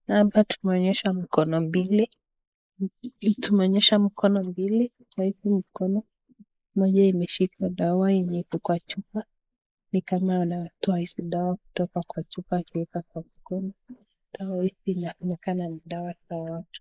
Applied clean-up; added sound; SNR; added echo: neural mask model Resemble Enhance denoiser.